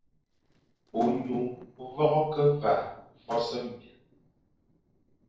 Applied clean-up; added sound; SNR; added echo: neural separator model SepFormer DNS4.